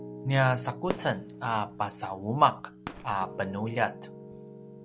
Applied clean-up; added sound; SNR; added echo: none; Piano + Fireworks; 12 dB; none.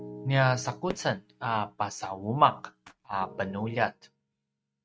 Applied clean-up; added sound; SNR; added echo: neural mask model RNNoise.